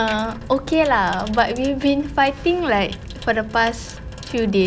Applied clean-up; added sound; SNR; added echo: none; Sink (filling or washing) / Water tap, faucet; 20 dB; none.